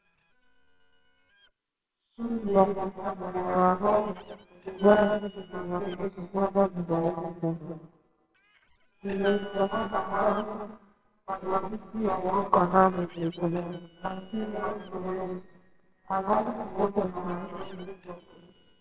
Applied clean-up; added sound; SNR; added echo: neural separator model SepFormer WHAMR!.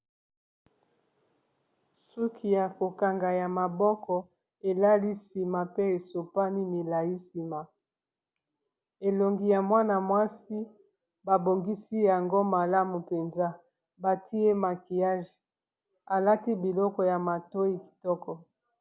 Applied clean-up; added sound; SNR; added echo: none; none; none; none.